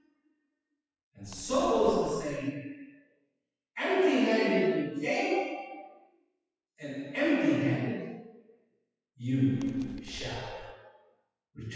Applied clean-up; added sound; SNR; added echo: classical method WPE with log-MMSE.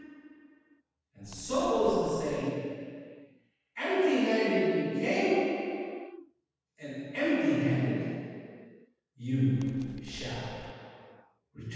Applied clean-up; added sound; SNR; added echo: none; Animal; 18 dB; reverberation time 2.1 s.